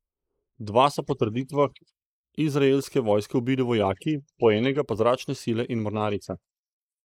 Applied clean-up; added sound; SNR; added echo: neural mask model Resemble Enhance denoiser.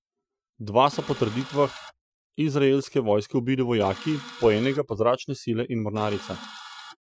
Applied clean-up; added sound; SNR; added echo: classical method Wiener filter.